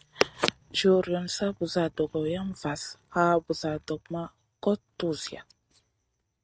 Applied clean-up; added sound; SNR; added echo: neural mask model RNNoise.